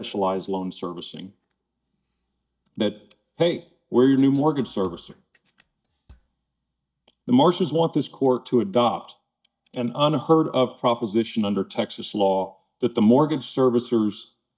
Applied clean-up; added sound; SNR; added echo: neural mask model DeepFilterNet 3.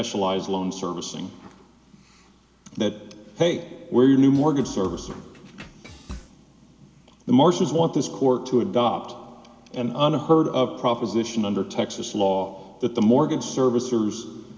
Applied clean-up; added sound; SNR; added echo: none; Drum kit; 19 dB; none.